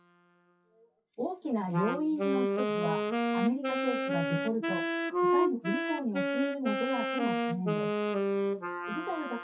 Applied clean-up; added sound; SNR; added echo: classical method WPE with log-MMSE.